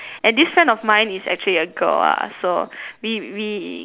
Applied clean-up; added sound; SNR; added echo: none; none; none; none.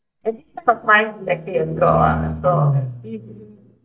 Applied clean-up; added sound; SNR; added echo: neural mask model DeepFilterNet 3.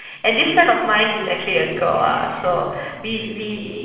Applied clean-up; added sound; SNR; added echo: neural separator model SepFormer DNS4.